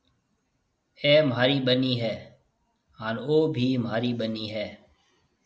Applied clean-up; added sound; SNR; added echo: none; none; none; none.